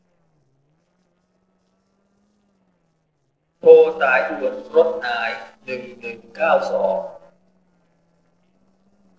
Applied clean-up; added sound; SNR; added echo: neural separator model SepFormer DNS4.